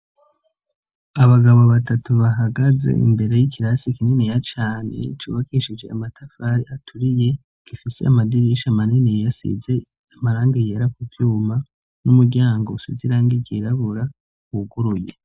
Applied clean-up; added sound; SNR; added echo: none; none; none; none.